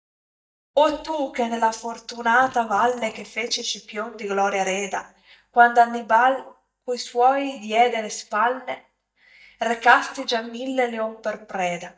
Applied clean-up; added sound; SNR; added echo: neural mask model DeepFilterNet 3.